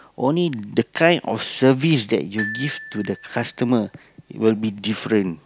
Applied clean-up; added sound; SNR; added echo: none; Glockenspiel; 15 dB; none.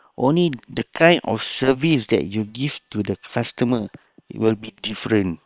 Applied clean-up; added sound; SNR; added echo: neural separator model SepFormer WHAM!.